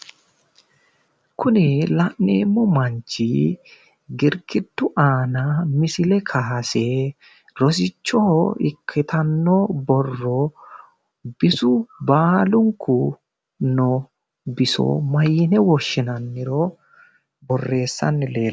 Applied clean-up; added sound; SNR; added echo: none; none; none; none.